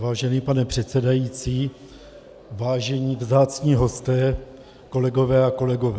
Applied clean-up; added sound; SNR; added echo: none; none; none; none.